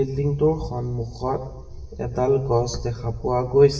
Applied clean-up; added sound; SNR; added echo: none; none; none; reverberation time 0.9 s.